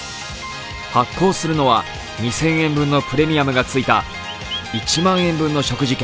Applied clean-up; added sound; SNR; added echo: none; Chirp, tweet; 12 dB; none.